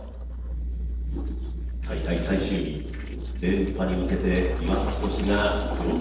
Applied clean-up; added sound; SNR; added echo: neural separator model SepFormer DNS4.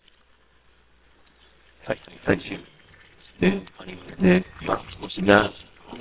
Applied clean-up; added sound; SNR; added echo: neural separator model SepFormer WHAMR!.